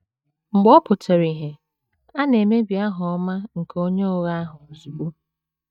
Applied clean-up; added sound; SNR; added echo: neural mask model DeepFilterNet 3.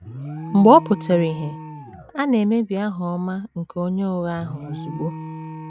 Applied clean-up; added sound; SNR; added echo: none; Alarm; 14 dB; none.